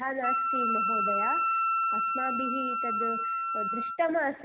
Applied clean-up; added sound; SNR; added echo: none; Wind instrument, woodwind instrument; -5 dB; none.